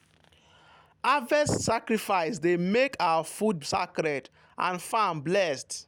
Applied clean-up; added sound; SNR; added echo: none; none; none; none.